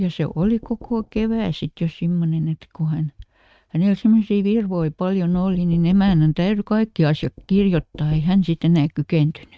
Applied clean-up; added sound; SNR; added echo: neural mask model RNNoise.